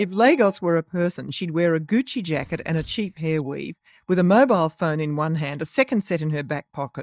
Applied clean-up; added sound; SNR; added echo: neural mask model DeepFilterNet 3.